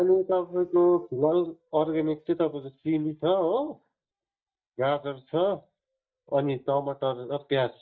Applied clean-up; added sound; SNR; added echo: neural mask model DeepFilterNet 3.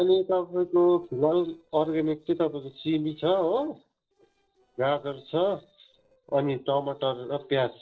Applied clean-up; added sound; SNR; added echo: neural separator model SepFormer DNS4.